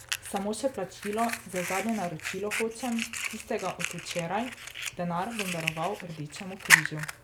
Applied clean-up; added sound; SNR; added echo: none; Fire; 0 dB; none.